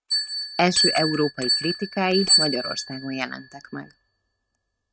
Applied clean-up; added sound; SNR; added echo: neural mask model RNNoise.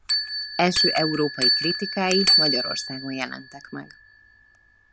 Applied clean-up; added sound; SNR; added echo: none; Bell; -3 dB; none.